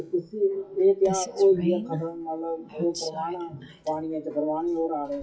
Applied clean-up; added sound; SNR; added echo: classical method WPE with log-MMSE.